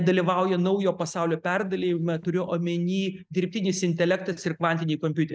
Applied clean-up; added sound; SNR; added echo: neural mask model Resemble Enhance denoiser.